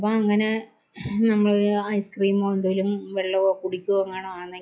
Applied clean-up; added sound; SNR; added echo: classical method log-MMSE.